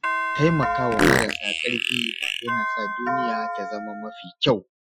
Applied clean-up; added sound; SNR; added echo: classical method Wiener filter.